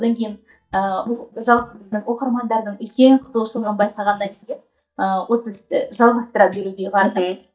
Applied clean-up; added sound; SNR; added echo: neural mask model DeepFilterNet 3.